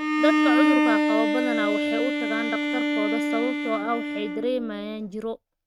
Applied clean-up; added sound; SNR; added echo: neural mask model RNNoise.